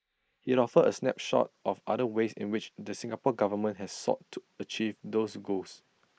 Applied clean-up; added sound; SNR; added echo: neural mask model Resemble Enhance denoiser.